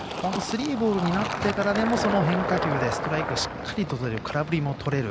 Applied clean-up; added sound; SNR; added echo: none; Fill (with liquid); 4 dB; none.